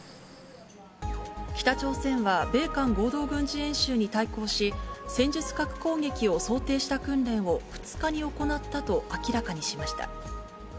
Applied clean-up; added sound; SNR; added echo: none; none; none; none.